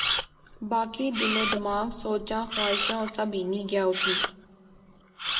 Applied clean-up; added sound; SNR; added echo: none; Camera; 2 dB; reverberation time 1.3 s.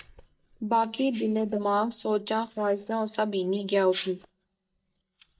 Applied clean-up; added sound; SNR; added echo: neural mask model DeepFilterNet 3.